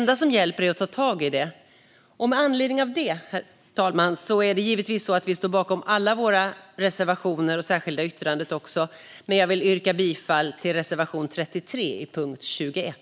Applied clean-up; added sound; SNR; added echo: none; none; none; none.